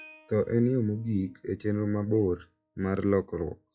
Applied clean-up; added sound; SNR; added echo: classical method log-MMSE.